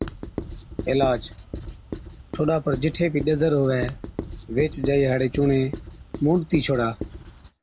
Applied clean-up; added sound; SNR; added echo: none; Writing; 10 dB; none.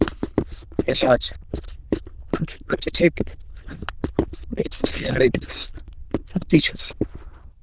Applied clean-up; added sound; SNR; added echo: neural diffusion model UNIVERSE++.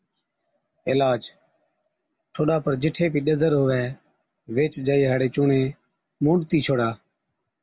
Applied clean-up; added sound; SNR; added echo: none; none; none; none.